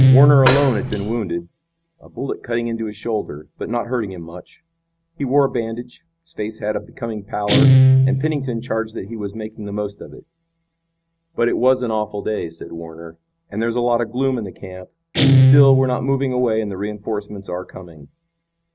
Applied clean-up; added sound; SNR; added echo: none; Door + Guitar; -1 dB; none.